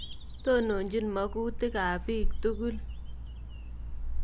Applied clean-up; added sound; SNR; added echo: none; Bird vocalization, bird call, bird song; 1 dB; none.